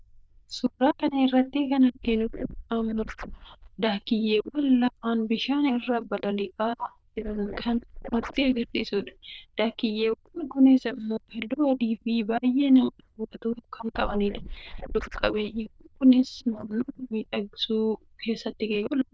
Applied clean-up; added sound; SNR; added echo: neural diffusion model UNIVERSE++.